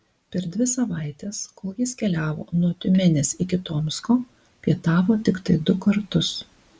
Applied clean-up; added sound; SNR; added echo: none; none; none; none.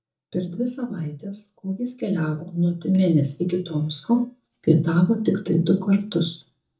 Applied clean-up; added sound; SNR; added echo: neural mask model DeepFilterNet 3.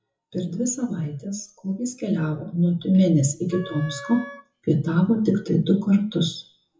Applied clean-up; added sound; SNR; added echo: classical method WPE with log-MMSE.